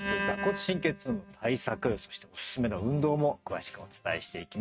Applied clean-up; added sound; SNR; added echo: neural mask model RNNoise.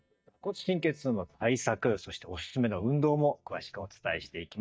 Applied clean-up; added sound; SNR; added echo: neural mask model DeepFilterNet 3.